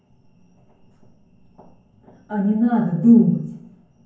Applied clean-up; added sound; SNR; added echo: none; none; none; reverberation time 0.9 s.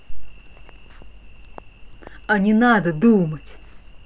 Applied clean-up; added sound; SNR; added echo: none; none; none; none.